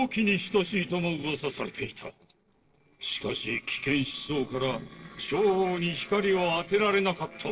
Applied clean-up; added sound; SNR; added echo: neural separator model SepFormer DNS4.